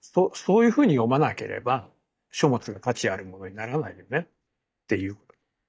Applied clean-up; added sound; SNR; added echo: neural mask model DeepFilterNet 3.